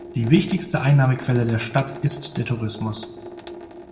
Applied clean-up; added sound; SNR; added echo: none; Sink (filling or washing) / Water tap, faucet; 16 dB; reverberation time 0.7 s.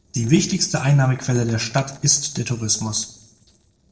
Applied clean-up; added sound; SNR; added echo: neural separator model SepFormer DNS4.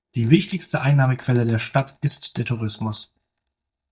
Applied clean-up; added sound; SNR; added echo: neural mask model DeepFilterNet 3.